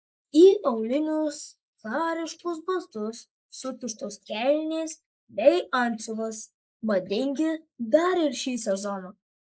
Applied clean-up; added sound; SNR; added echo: neural mask model Resemble Enhance denoiser.